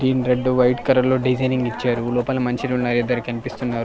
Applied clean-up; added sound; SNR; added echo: none; Writing; 18 dB; none.